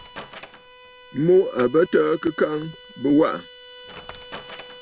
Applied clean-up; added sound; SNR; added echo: none; Bowed string instrument + Wood; 19 dB; none.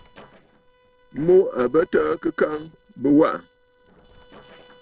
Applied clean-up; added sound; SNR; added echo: neural separator model SepFormer DNS4.